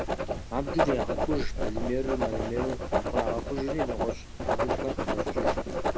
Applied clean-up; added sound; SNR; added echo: none; Writing; -4 dB; none.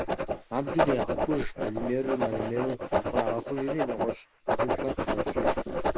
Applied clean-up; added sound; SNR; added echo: neural mask model Resemble Enhance denoiser.